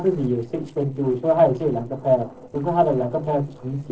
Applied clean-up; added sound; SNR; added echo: neural separator model SepFormer DNS4.